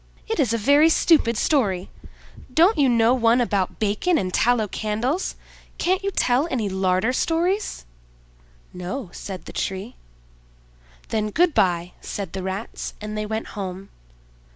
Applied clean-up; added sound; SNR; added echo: none; none; none; none.